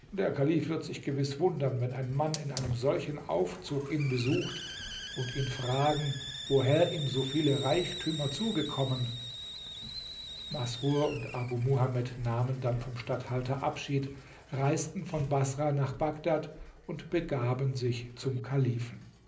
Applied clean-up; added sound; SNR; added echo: none; Hiss; 13 dB; reverberation time 0.5 s.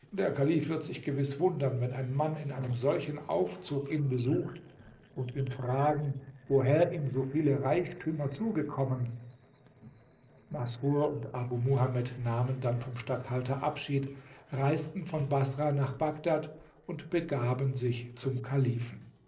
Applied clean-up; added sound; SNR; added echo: neural separator model SepFormer DNS4.